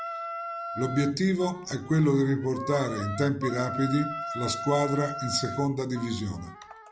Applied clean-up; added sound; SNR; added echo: none; Wind instrument, woodwind instrument; 9 dB; none.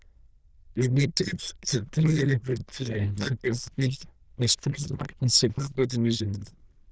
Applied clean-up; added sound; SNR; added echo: neural diffusion model UNIVERSE++.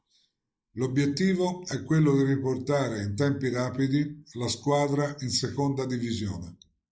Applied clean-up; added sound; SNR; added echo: neural mask model Resemble Enhance denoiser.